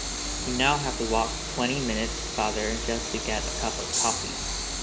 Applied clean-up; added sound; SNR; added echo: none; Train; 1 dB; reverberation time 1.6 s.